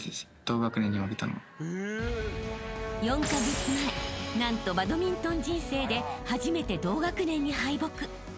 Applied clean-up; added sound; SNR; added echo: none; none; none; none.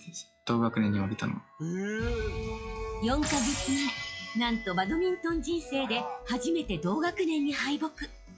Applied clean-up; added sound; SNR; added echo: classical method log-MMSE.